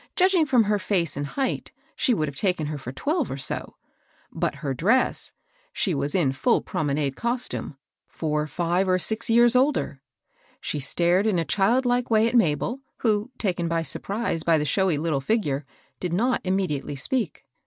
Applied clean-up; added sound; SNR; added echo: none; none; none; none.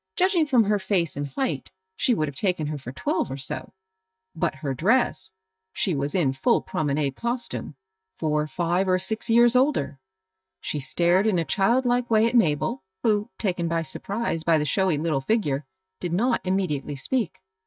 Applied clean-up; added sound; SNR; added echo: neural mask model DeepFilterNet 3.